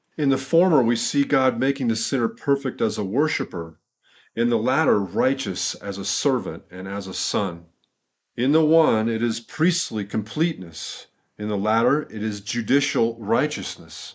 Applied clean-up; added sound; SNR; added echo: neural mask model Resemble Enhance denoiser.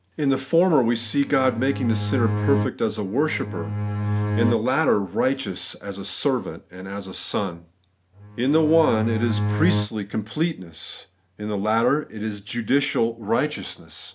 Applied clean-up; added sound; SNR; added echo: none; Bowed string instrument; 2 dB; none.